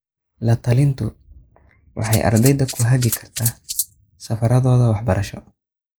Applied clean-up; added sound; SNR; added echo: neural mask model Resemble Enhance denoiser.